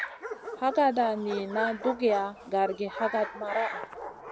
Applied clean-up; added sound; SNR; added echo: none; Bird vocalization, bird call, bird song + Bark; 9 dB; none.